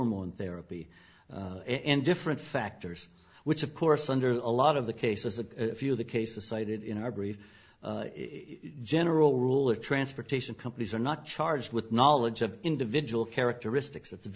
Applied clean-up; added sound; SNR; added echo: none; none; none; none.